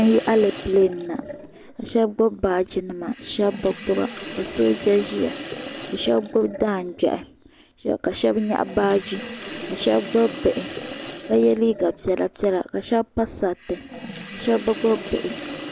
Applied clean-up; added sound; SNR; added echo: none; Sink (filling or washing); 13 dB; none.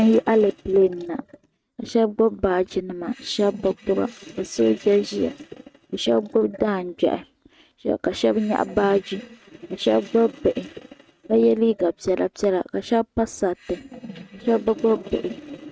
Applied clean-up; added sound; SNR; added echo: neural mask model RNNoise.